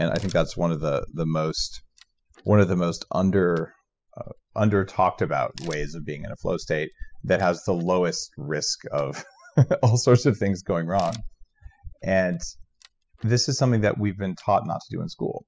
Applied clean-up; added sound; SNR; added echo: classical method spectral subtraction.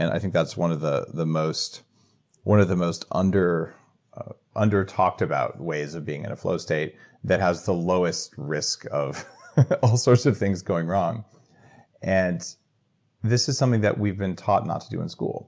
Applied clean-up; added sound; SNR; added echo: none; none; none; none.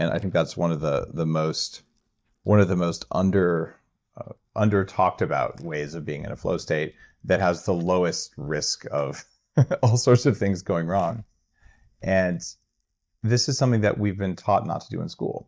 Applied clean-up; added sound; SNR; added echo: neural mask model DeepFilterNet 3.